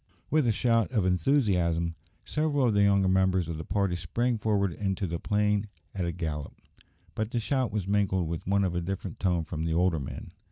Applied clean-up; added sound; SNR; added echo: none; none; none; none.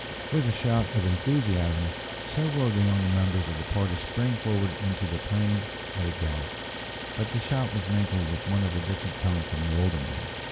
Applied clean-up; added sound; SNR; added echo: none; Idling; 8 dB; none.